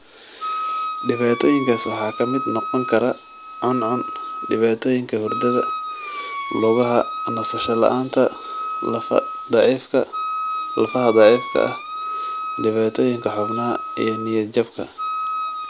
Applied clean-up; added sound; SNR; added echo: none; Wind instrument, woodwind instrument; 7 dB; none.